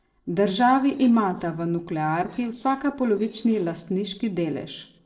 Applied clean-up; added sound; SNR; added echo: neural separator model SepFormer DNS4.